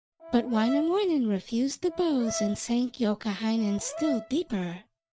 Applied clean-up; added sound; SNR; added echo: none; Brass instrument; 13 dB; none.